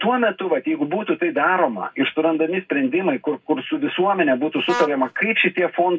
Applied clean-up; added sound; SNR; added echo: none; Vehicle horn, car horn, honking; 11 dB; reverberation time 0.3 s.